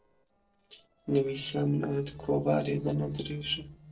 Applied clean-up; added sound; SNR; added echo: neural separator model SepFormer DNS4.